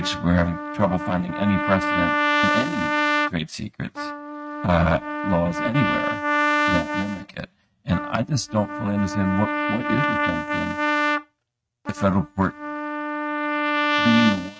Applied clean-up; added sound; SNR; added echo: neural mask model RNNoise.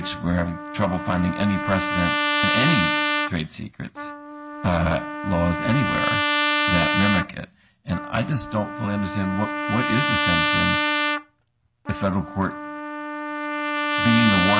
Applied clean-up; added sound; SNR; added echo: none; Trumpet; 0 dB; none.